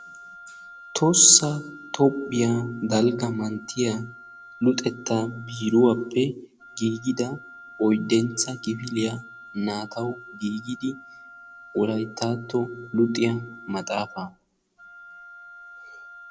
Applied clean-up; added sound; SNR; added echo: none; Wind instrument, woodwind instrument; 19 dB; none.